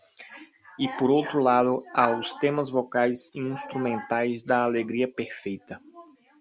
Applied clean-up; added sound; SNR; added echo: none; none; none; none.